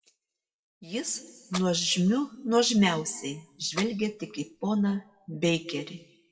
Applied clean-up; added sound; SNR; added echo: classical method WPE with log-MMSE.